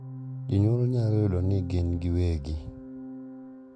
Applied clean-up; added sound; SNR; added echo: none; Organ; 11 dB; none.